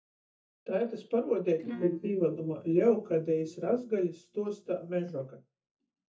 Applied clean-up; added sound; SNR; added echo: neural mask model DeepFilterNet 3.